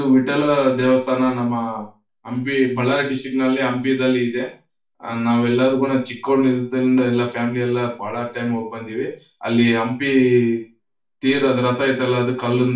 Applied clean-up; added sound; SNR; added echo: none; none; none; reverberation time 0.3 s.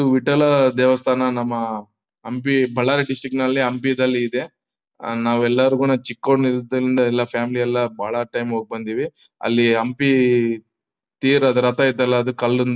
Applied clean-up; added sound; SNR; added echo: none; none; none; none.